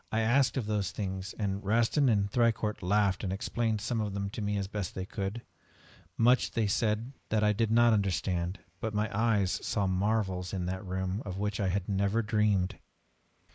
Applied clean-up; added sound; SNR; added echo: neural mask model Resemble Enhance denoiser.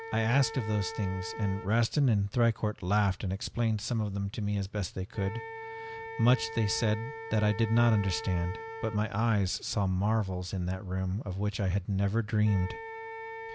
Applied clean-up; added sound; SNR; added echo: none; Wind instrument, woodwind instrument; 14 dB; none.